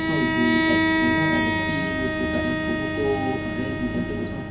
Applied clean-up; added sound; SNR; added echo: none; Bowed string instrument; -2 dB; reverberation time 0.3 s.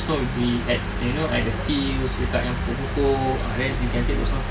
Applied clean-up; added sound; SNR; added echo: none; none; none; none.